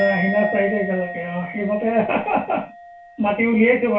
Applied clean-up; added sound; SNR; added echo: none; Musical instrument; 11 dB; reverberation time 0.2 s.